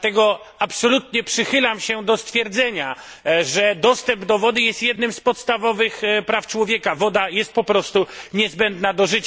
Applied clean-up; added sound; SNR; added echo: none; none; none; none.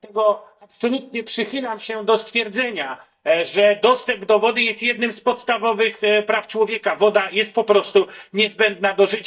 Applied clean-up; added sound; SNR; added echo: neural mask model DeepFilterNet 3.